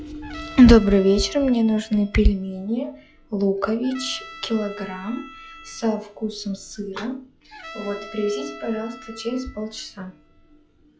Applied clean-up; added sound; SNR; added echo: classical method log-MMSE.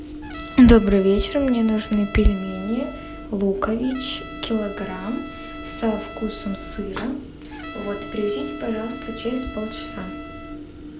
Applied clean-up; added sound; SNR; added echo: none; Trumpet; 17 dB; none.